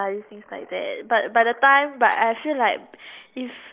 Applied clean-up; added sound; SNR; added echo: neural mask model Resemble Enhance denoiser.